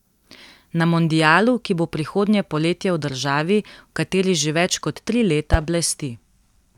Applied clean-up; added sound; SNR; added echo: neural mask model DeepFilterNet 3.